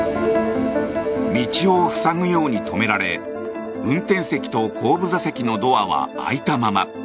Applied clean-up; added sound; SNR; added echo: none; none; none; none.